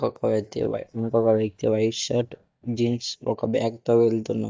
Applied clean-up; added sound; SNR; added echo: neural mask model DeepFilterNet 3.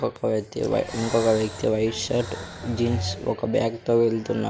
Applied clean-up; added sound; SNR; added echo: none; Breathing; 10 dB; none.